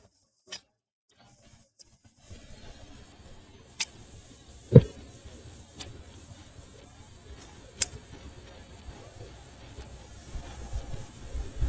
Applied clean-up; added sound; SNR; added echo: neural mask model DeepFilterNet 3.